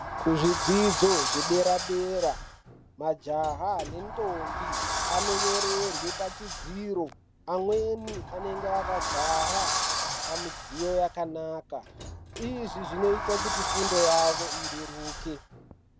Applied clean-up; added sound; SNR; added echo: none; Sliding door; 3 dB; none.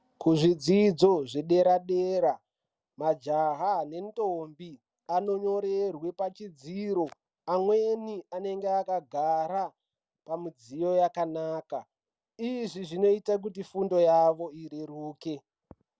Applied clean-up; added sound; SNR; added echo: none; none; none; none.